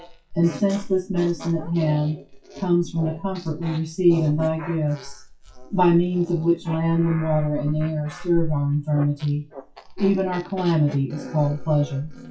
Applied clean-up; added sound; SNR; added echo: classical method WPE with log-MMSE.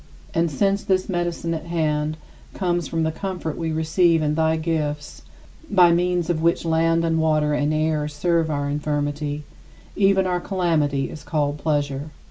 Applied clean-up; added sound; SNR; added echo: none; none; none; none.